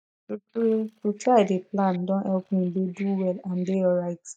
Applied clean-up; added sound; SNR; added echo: neural mask model DeepFilterNet 3.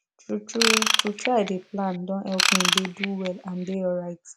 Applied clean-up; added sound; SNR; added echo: none; Ratchet, pawl / Tools; -2 dB; none.